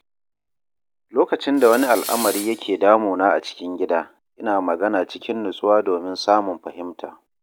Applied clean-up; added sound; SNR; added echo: none; Tools; 11 dB; none.